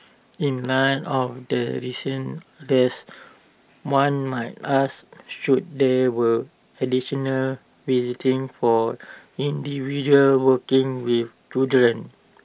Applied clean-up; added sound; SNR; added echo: none; none; none; none.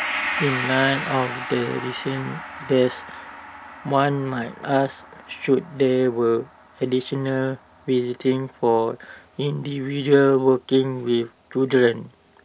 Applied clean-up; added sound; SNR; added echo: none; Gong; 12 dB; none.